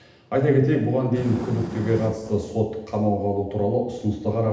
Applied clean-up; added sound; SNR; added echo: none; Fire; 14 dB; reverberation time 0.8 s.